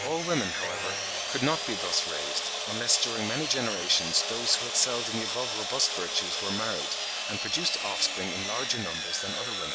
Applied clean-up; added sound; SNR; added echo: none; Sawing; 1 dB; none.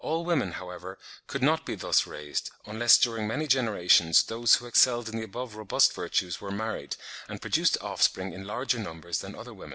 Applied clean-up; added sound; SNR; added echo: none; none; none; none.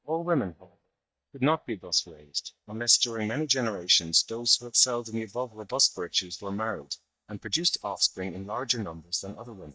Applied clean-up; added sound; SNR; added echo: neural mask model DeepFilterNet 3.